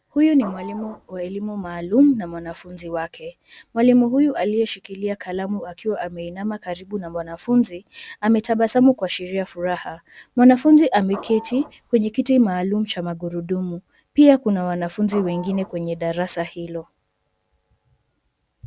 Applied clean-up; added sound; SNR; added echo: none; Printer / Engine; 17 dB; none.